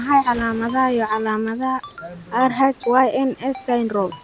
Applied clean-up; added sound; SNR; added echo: none; Ringtone + Waves, surf; 19 dB; none.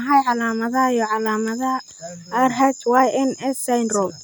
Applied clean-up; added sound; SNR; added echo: none; none; none; none.